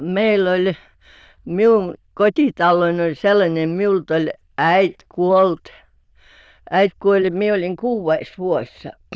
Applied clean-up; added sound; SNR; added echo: neural diffusion model UNIVERSE++.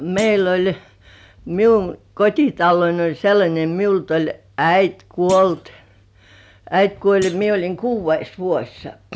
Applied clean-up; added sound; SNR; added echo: none; Thump, thud; 20 dB; none.